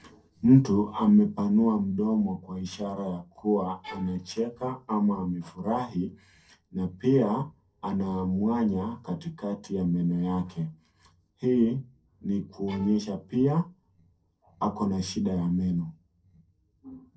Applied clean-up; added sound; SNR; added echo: neural separator model SepFormer DNS4.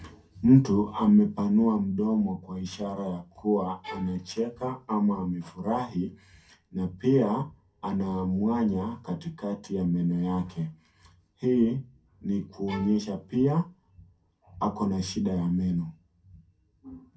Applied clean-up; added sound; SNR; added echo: none; Bowed string instrument; 18 dB; reverberation time 0.3 s.